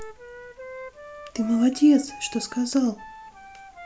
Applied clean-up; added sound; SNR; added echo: none; Wind instrument, woodwind instrument; 17 dB; none.